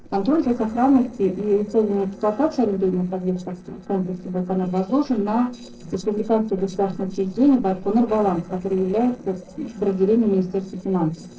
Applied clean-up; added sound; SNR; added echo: neural separator model SepFormer DNS4.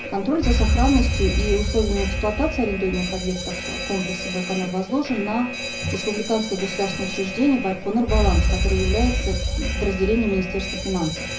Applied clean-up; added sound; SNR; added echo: none; Alarm; 0 dB; reverberation time 0.5 s.